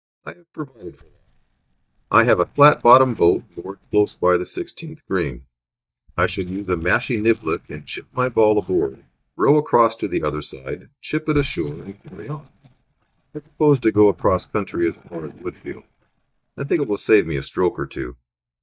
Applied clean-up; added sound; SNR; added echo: neural mask model DeepFilterNet 3.